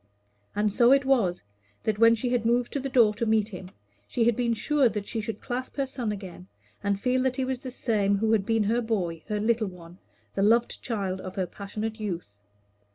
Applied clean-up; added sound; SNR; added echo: none; none; none; none.